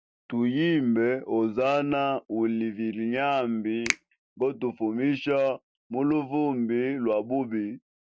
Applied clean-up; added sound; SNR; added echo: none; Finger snapping; 12 dB; none.